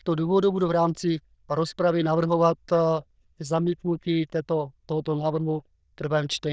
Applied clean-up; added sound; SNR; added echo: neural diffusion model UNIVERSE++.